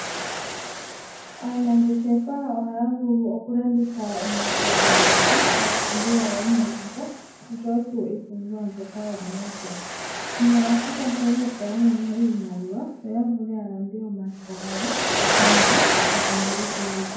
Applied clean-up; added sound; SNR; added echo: none; Waves, surf; 0 dB; reverberation time 0.9 s.